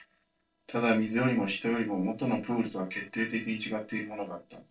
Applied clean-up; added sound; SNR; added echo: neural separator model SepFormer DNS4.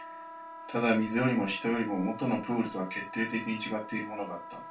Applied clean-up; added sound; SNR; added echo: none; Wind instrument, woodwind instrument; 13 dB; reverberation time 0.2 s.